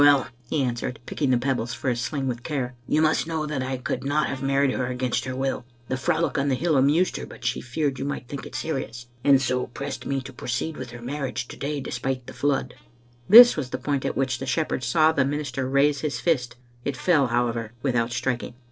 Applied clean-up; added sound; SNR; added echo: neural separator model SepFormer DNS4.